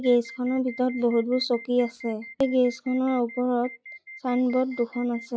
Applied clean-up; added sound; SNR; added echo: classical method log-MMSE.